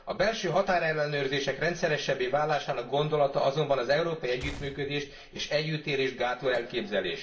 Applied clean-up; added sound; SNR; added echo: none; Gunshot, gunfire; 15 dB; reverberation time 0.3 s.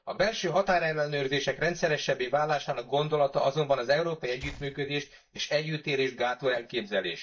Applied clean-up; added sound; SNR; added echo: neural mask model DeepFilterNet 3.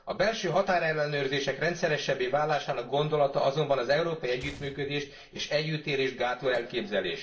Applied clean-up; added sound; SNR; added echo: neural separator model SepFormer DNS4.